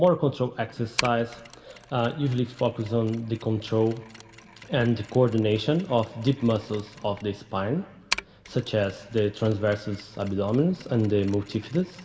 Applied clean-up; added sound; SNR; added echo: none; Mechanisms; 16 dB; reverberation time 2.5 s.